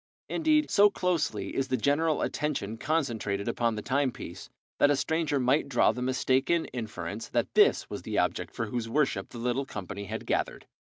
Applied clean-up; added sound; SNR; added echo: none; none; none; none.